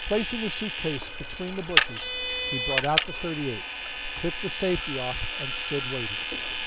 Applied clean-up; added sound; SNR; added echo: none; Vehicle; -2 dB; none.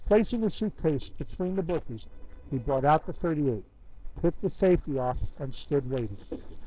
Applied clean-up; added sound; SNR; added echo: neural separator model SepFormer DNS4.